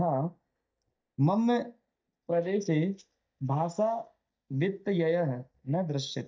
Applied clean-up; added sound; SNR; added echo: neural mask model DeepFilterNet 3.